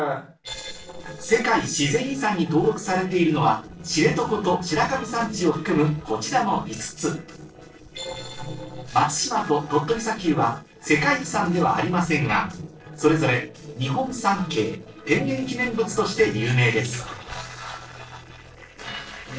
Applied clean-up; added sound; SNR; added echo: neural separator model SepFormer DNS4.